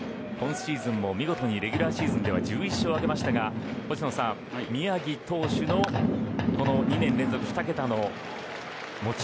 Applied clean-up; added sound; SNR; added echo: none; none; none; none.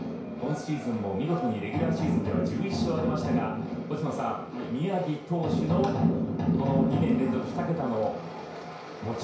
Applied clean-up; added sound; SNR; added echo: none; none; none; reverberation time 0.6 s.